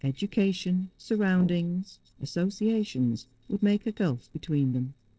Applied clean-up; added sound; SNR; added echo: neural separator model SepFormer DNS4.